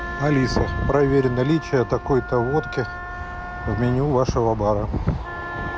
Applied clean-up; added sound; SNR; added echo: none; Wind instrument, woodwind instrument; 13 dB; none.